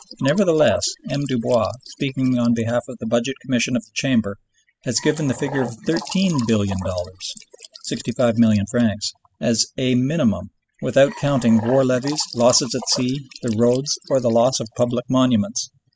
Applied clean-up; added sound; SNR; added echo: classical method spectral subtraction.